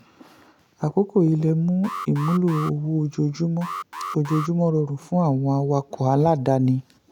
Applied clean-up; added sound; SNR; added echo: none; Alarm; 13 dB; none.